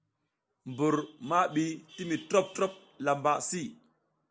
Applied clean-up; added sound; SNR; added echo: none; none; none; none.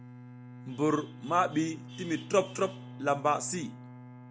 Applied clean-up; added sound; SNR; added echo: none; Bowed string instrument; 14 dB; none.